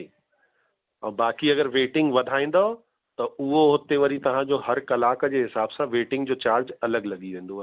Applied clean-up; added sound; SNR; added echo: none; none; none; none.